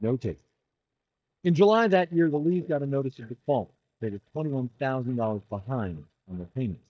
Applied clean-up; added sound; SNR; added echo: neural mask model DeepFilterNet 3.